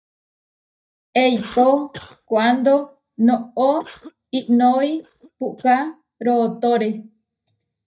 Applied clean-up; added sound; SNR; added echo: neural mask model DeepFilterNet 3.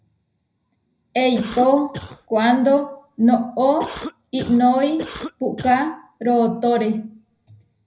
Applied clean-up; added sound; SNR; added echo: none; Cough; 13 dB; reverberation time 0.5 s.